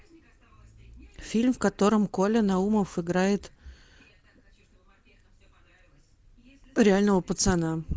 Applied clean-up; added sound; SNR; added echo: none; none; none; none.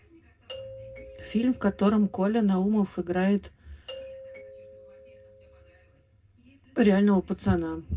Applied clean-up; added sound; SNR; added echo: none; Doorbell; 19 dB; reverberation time 0.2 s.